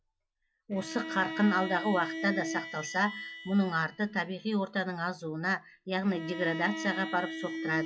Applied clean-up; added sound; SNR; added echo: classical method log-MMSE.